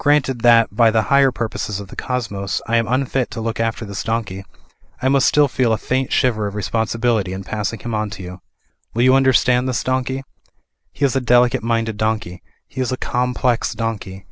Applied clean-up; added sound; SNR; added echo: none; none; none; none.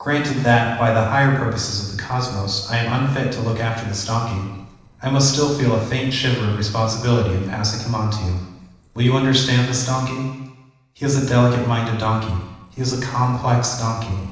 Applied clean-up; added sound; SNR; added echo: neural separator model SepFormer DNS4.